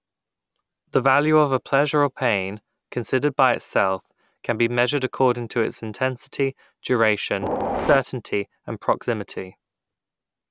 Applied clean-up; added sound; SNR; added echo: none; Train; 1 dB; none.